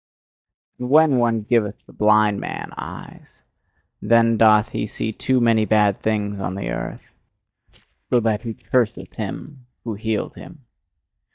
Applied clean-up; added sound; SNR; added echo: neural mask model DeepFilterNet 3.